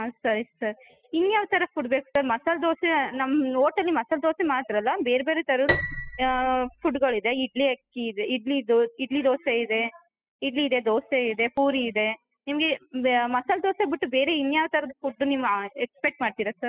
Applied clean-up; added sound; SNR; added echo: classical method spectral subtraction.